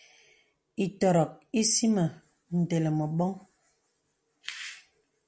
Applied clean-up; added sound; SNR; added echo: none; none; none; none.